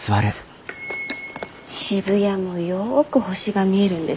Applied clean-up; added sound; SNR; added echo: none; none; none; none.